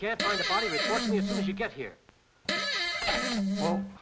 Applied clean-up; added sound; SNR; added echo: none; Fart; -4 dB; none.